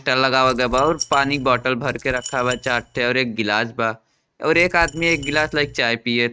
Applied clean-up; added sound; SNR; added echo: neural mask model RNNoise.